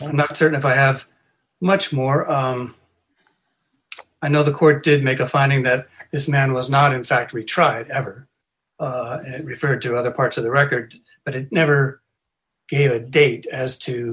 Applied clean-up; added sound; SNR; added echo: none; none; none; none.